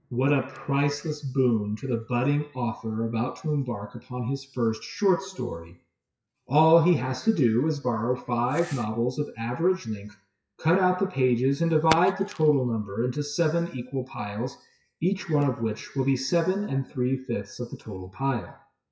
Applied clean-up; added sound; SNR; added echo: classical method WPE with log-MMSE.